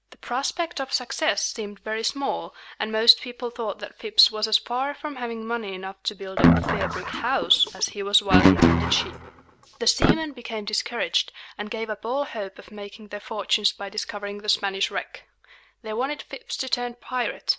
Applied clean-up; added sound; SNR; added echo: none; Guitar; -5 dB; none.